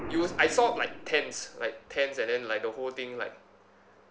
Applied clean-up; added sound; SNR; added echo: none; Explosion; 14 dB; none.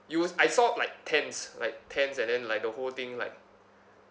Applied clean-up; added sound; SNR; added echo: none; none; none; none.